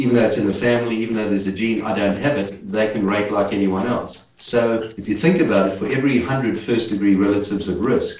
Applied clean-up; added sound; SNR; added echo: neural separator model SepFormer DNS4.